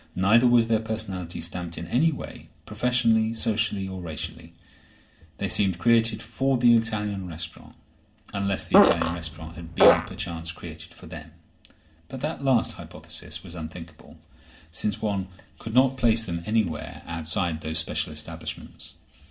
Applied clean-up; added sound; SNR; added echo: none; Fart; -5 dB; reverberation time 0.3 s.